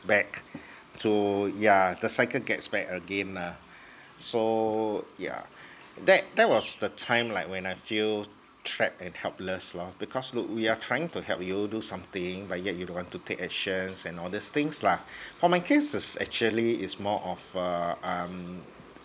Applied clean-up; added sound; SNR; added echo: none; none; none; none.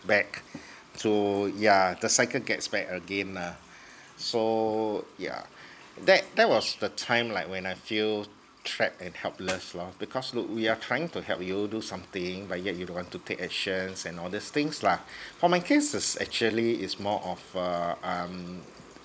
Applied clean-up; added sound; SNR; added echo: none; Clapping; 11 dB; none.